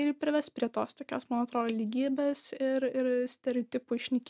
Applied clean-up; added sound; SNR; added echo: none; none; none; none.